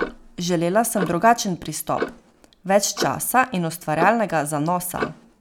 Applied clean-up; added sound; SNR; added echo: none; Clock; 11 dB; none.